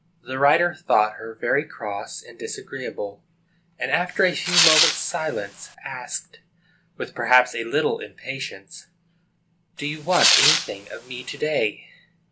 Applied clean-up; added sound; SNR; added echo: none; Tearing; -3 dB; none.